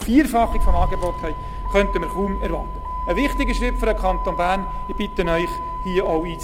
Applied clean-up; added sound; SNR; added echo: none; Motor vehicle (road); 1 dB; none.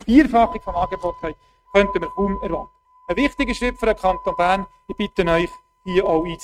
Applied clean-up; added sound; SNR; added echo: neural mask model RNNoise.